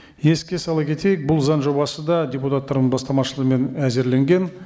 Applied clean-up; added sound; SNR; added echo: none; none; none; none.